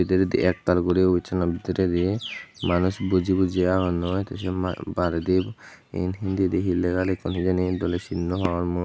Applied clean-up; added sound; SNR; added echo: none; none; none; none.